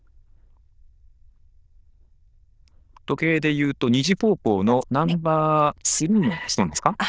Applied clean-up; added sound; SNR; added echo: neural diffusion model UNIVERSE++.